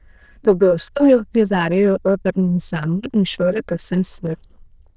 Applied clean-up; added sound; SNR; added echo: neural diffusion model UNIVERSE++.